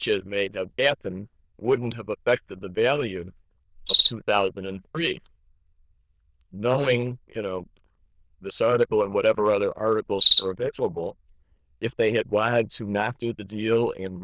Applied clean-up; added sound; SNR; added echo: neural diffusion model UNIVERSE++.